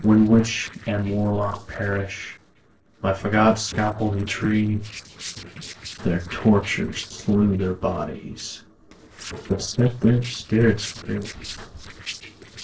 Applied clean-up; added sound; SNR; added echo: neural separator model SepFormer DNS4.